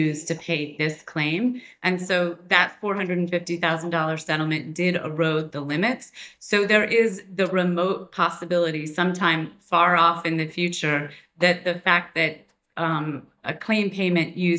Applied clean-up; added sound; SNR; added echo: neural mask model DeepFilterNet 3.